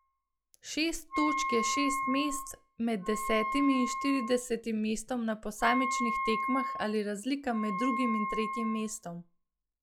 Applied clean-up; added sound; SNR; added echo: classical method log-MMSE.